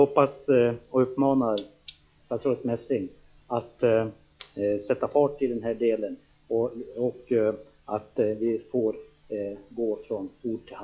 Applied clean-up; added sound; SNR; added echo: classical method log-MMSE.